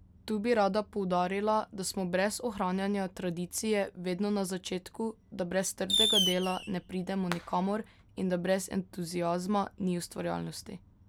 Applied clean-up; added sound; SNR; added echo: none; Fireworks; 1 dB; none.